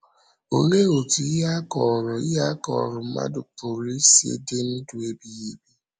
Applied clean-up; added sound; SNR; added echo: none; none; none; none.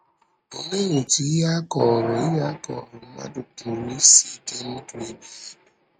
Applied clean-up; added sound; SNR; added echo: neural mask model RNNoise.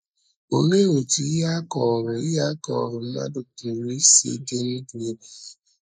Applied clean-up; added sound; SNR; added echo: neural mask model Resemble Enhance denoiser.